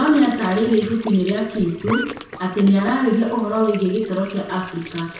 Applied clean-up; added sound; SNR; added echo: none; Squeak / Trickle, dribble / Sink (filling or washing); 14 dB; reverberation time 0.7 s.